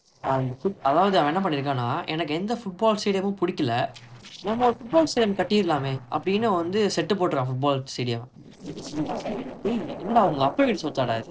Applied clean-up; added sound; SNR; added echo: neural separator model SepFormer DNS4.